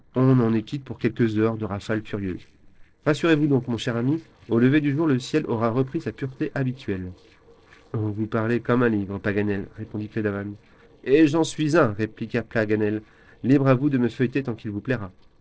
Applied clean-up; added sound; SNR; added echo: neural separator model SepFormer DNS4.